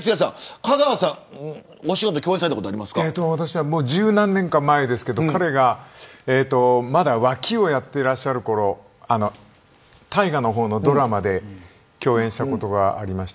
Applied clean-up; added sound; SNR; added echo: none; none; none; none.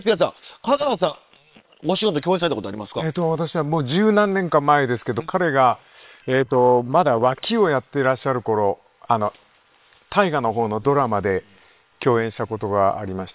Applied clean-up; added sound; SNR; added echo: neural separator model SepFormer WHAM!.